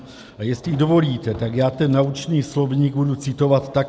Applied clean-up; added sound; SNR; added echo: none; none; none; none.